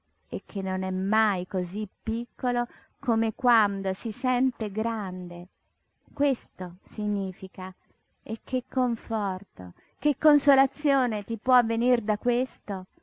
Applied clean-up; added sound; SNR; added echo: neural mask model Resemble Enhance denoiser.